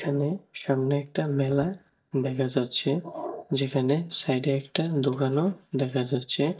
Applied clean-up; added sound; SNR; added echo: neural mask model DeepFilterNet 3.